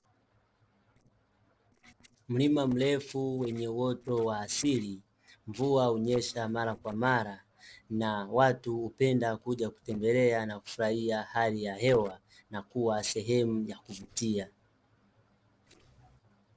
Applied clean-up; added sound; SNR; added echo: neural separator model SepFormer DNS4.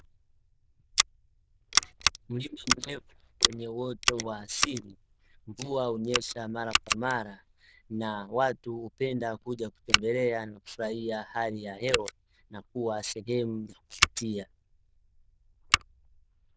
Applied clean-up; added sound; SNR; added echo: neural diffusion model UNIVERSE++.